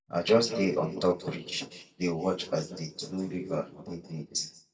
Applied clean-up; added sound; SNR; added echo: neural mask model DeepFilterNet 3.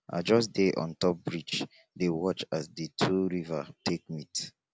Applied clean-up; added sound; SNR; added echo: none; none; none; none.